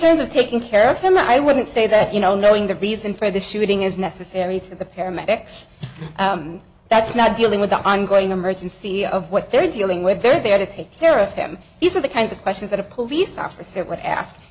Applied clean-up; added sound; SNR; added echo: none; none; none; none.